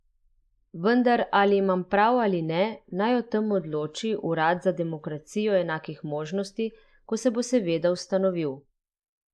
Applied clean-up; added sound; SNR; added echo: neural mask model Resemble Enhance denoiser.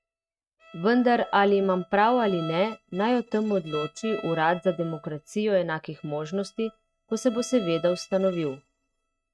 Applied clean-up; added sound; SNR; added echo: neural mask model RNNoise.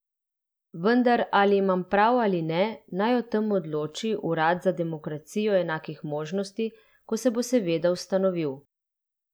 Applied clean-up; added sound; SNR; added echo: none; none; none; none.